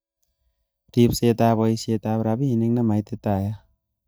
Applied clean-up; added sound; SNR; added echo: neural mask model DeepFilterNet 3.